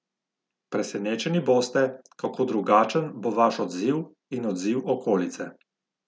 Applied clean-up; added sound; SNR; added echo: none; none; none; none.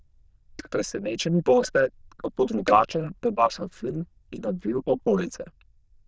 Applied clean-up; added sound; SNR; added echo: neural diffusion model UNIVERSE++.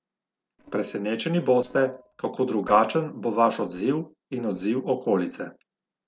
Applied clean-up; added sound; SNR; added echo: neural separator model SepFormer DNS4.